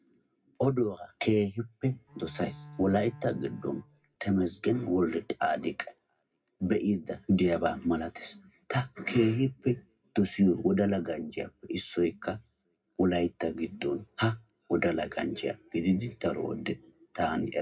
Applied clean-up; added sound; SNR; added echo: none; Bowed string instrument; 18 dB; reverberation time 0.2 s.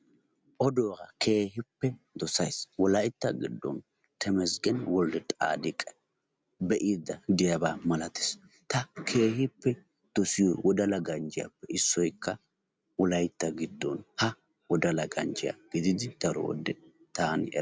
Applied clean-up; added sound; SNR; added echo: none; none; none; none.